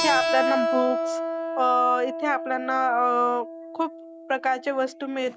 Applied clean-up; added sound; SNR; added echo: none; Keyboard (musical); 4 dB; none.